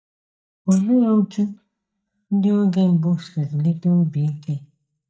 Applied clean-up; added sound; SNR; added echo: neural mask model DeepFilterNet 3.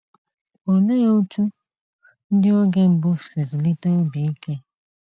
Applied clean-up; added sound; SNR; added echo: none; none; none; none.